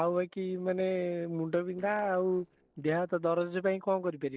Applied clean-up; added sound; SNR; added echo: neural separator model SepFormer DNS4.